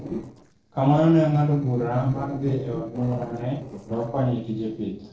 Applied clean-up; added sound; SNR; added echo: neural separator model SepFormer DNS4.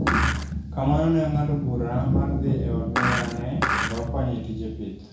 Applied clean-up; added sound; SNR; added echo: none; Skateboard; 2 dB; reverberation time 0.6 s.